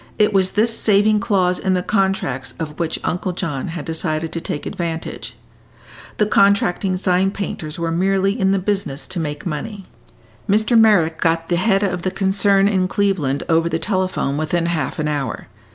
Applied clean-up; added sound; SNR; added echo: none; none; none; none.